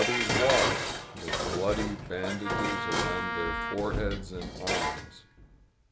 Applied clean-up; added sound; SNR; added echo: none; Dishes, pots, and pans + Wind instrument, woodwind instrument; -2 dB; none.